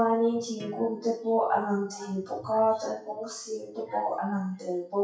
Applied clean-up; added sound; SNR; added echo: classical method WPE with log-MMSE.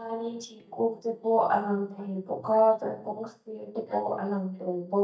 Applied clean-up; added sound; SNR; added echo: neural mask model DeepFilterNet 3.